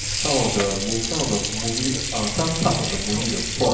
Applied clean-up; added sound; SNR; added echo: none; Sink (filling or washing) / Water; 1 dB; reverberation time 0.8 s.